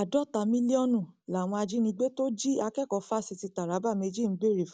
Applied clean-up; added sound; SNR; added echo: none; none; none; none.